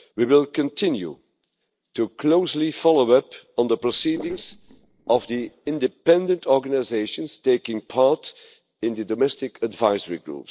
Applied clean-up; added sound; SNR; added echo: neural separator model SepFormer DNS4.